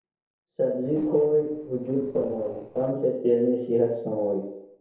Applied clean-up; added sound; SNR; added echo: neural separator model SepFormer DNS4.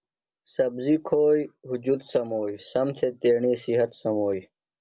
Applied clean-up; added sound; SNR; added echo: none; none; none; none.